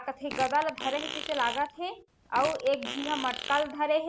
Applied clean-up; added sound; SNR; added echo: none; Fart; 9 dB; none.